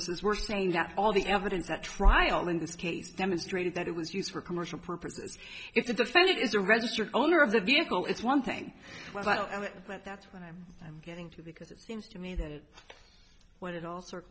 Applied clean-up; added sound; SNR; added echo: none; none; none; none.